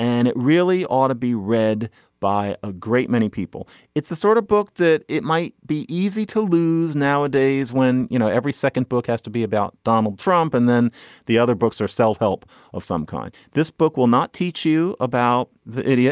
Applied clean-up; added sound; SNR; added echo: none; none; none; none.